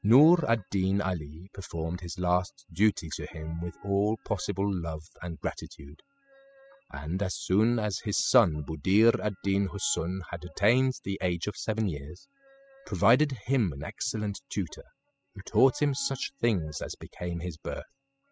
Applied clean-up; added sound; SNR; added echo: classical method spectral subtraction.